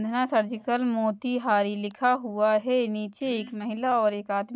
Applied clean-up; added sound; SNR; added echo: none; none; none; none.